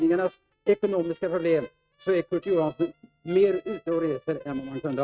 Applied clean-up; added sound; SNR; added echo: neural mask model RNNoise.